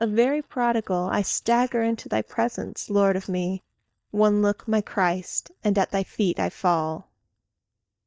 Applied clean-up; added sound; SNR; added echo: neural mask model DeepFilterNet 3.